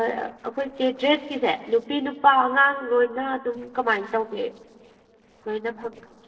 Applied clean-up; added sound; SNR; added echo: neural separator model SepFormer DNS4.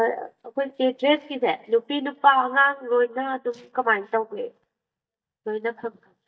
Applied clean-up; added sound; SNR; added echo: neural mask model DeepFilterNet 3.